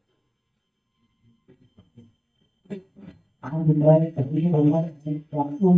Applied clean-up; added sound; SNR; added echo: neural mask model DeepFilterNet 3.